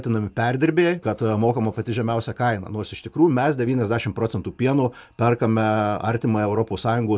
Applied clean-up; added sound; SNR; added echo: none; none; none; none.